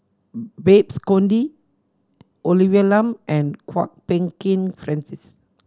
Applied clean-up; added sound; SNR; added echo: none; none; none; none.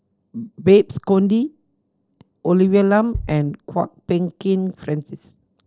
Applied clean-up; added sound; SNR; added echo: neural separator model SepFormer DNS4.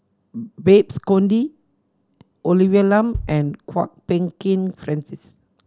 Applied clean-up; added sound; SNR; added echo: none; Bass drum; 16 dB; none.